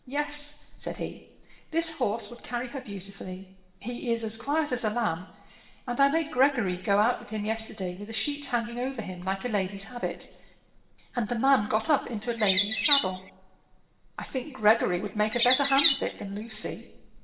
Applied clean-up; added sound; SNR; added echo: none; Bird; -1 dB; reverberation time 1.2 s.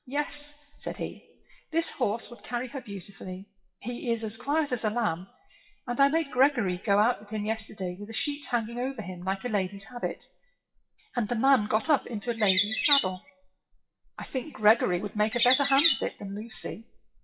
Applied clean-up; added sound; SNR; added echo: classical method WPE with log-MMSE.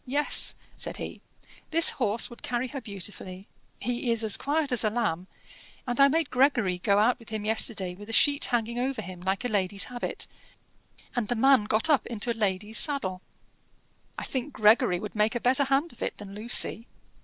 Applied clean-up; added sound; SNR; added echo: none; none; none; none.